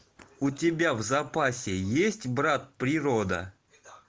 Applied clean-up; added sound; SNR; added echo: none; none; none; none.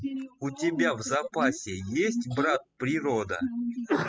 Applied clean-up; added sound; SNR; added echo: classical method spectral subtraction.